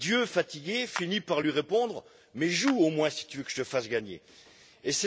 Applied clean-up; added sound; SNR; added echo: none; Clapping; 15 dB; none.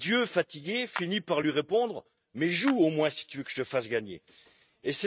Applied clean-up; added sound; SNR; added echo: neural mask model RNNoise.